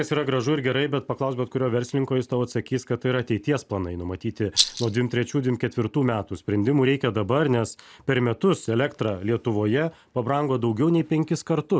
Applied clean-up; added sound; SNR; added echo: none; Rattle; 0 dB; none.